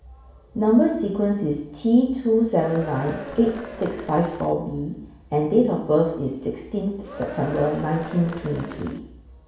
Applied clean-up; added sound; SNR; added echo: none; Cheering; 13 dB; reverberation time 0.7 s.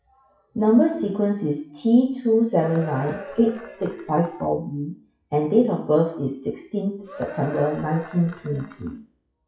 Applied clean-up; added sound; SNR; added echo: classical method WPE with log-MMSE.